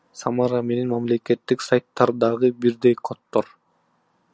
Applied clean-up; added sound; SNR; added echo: none; none; none; none.